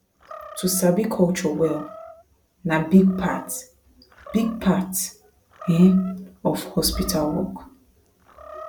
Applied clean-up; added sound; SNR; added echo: none; Animal; 20 dB; none.